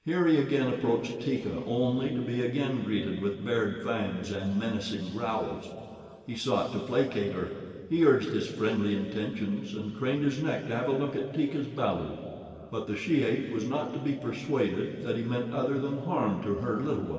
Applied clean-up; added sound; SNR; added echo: none; none; none; reverberation time 2.5 s.